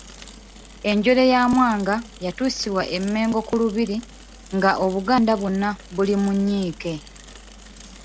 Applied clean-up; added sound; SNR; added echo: none; Mechanisms / Bicycle; 20 dB; none.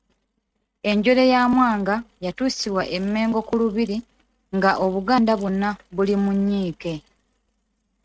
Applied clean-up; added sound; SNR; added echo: neural mask model RNNoise.